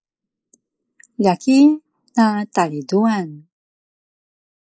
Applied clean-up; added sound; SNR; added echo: neural mask model Resemble Enhance denoiser.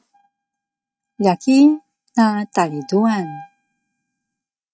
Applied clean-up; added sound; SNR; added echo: neural mask model RNNoise.